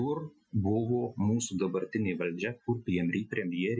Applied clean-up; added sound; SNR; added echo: classical method Wiener filter.